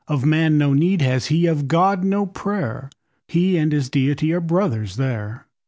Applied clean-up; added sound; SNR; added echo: none; none; none; none.